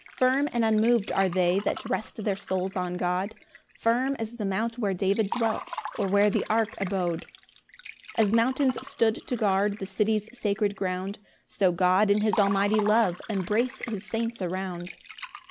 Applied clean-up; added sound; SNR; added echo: none; Liquid; 15 dB; none.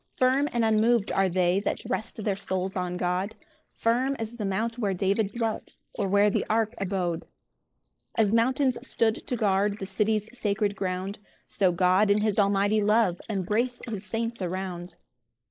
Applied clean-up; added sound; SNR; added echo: neural mask model Resemble Enhance denoiser.